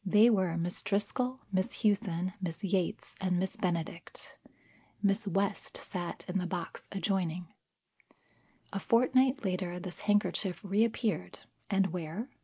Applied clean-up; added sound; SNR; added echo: neural mask model Resemble Enhance denoiser.